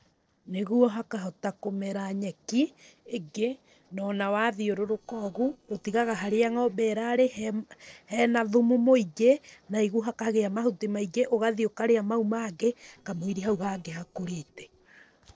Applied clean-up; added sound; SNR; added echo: neural separator model SepFormer DNS4.